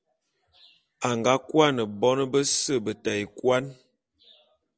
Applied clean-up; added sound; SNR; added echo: none; none; none; none.